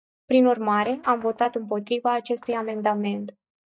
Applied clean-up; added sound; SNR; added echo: neural mask model DeepFilterNet 3.